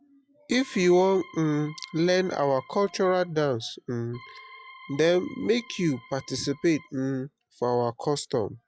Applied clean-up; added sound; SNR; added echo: classical method log-MMSE.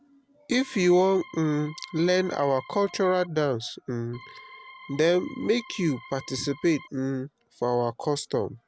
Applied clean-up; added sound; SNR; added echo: none; Organ; 20 dB; none.